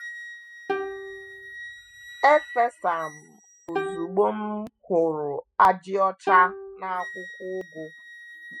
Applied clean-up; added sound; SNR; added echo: classical method spectral subtraction.